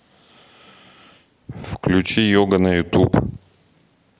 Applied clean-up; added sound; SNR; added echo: none; none; none; none.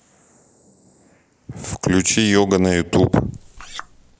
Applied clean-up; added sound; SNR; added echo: neural mask model Resemble Enhance denoiser.